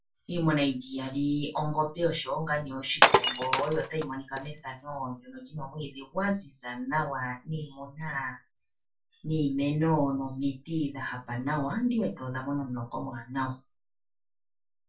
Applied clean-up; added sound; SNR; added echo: none; Glass; -4 dB; reverberation time 0.2 s.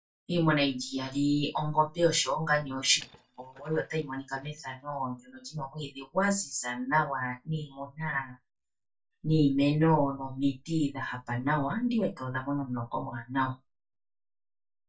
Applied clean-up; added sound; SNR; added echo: neural mask model DeepFilterNet 3.